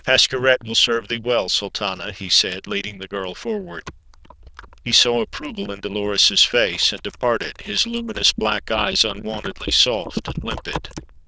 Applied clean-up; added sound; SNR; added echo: neural diffusion model UNIVERSE++.